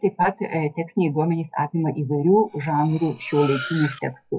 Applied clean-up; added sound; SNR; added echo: classical method log-MMSE.